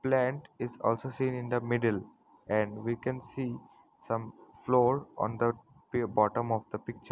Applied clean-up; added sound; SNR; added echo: none; none; none; none.